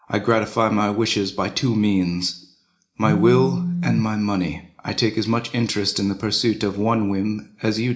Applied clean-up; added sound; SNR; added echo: none; Telephone; 2 dB; reverberation time 0.4 s.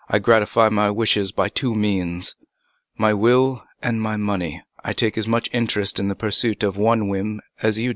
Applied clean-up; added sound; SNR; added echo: none; none; none; none.